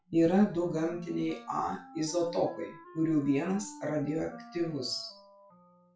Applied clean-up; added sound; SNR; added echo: classical method WPE with log-MMSE.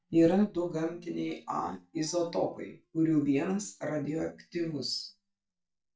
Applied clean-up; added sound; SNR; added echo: neural mask model DeepFilterNet 3.